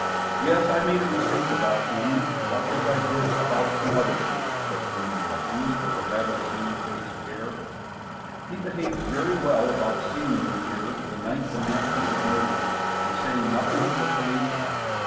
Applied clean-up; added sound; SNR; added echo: none; Motor vehicle (road); -1 dB; reverberation time 0.9 s.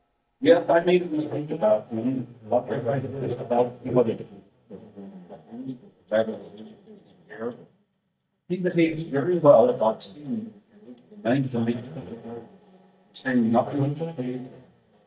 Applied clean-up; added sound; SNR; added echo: neural mask model DeepFilterNet 3.